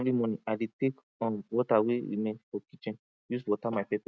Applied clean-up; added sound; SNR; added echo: none; none; none; none.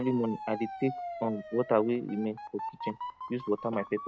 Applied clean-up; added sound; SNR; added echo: none; Motor vehicle (road) / Siren; 10 dB; none.